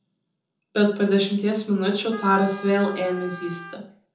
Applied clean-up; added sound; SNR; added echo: none; Wind instrument, woodwind instrument; 15 dB; reverberation time 0.5 s.